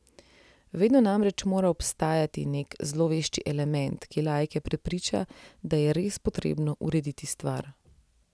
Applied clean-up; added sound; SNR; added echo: none; none; none; none.